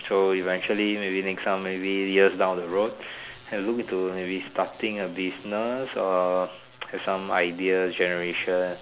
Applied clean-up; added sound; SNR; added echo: none; none; none; none.